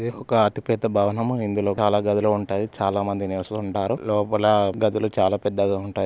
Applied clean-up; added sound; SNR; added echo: none; none; none; none.